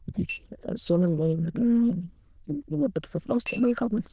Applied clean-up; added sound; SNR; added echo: neural diffusion model UNIVERSE++.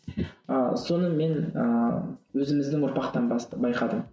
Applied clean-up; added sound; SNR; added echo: none; none; none; none.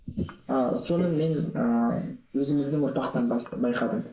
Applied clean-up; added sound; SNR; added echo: neural mask model Resemble Enhance denoiser.